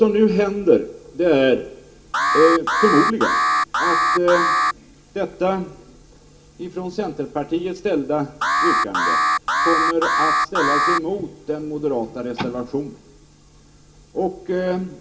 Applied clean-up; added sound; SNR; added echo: none; Alarm; -2 dB; reverberation time 0.2 s.